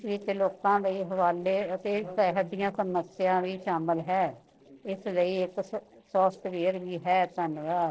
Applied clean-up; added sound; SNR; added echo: neural separator model SepFormer DNS4.